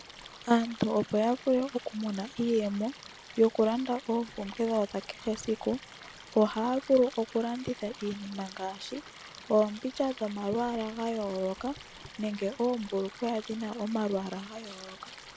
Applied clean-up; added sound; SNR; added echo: none; Stream; 18 dB; none.